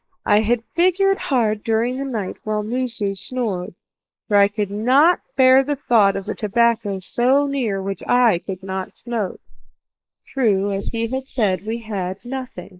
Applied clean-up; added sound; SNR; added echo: neural mask model Resemble Enhance denoiser.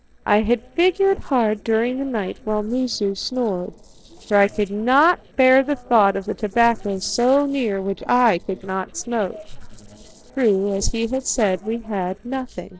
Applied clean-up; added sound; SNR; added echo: neural separator model SepFormer DNS4.